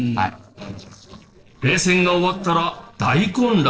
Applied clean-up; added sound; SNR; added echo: neural separator model SepFormer DNS4.